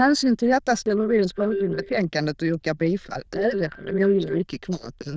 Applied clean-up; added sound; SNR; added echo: neural diffusion model UNIVERSE++.